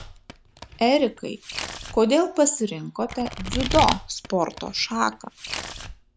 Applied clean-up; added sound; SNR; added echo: none; Domestic sounds, home sounds; 9 dB; none.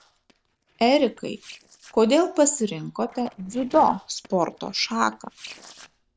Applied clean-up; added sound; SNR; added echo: neural separator model SepFormer DNS4.